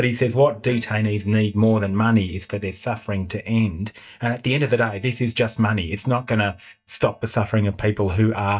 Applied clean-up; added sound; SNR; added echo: neural mask model DeepFilterNet 3.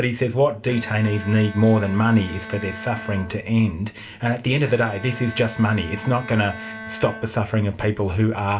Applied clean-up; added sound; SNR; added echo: none; Bowed string instrument; 16 dB; reverberation time 0.5 s.